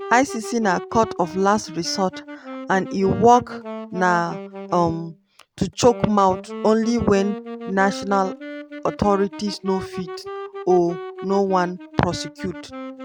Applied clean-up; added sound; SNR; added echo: none; Wind instrument, woodwind instrument; 13 dB; none.